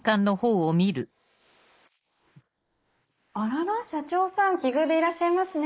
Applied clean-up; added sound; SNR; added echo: neural mask model Resemble Enhance denoiser.